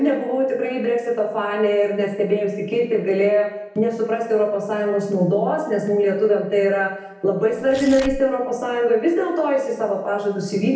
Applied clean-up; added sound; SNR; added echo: none; Tearing; 16 dB; reverberation time 0.9 s.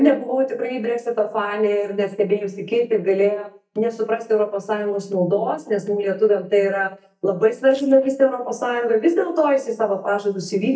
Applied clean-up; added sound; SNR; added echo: neural mask model DeepFilterNet 3.